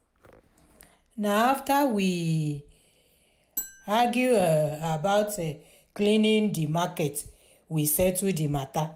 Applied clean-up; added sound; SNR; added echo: none; Marimba, xylophone; 15 dB; none.